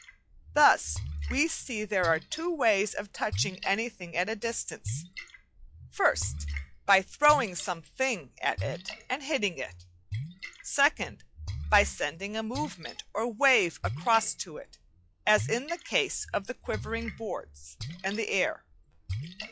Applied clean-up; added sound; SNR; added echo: classical method log-MMSE.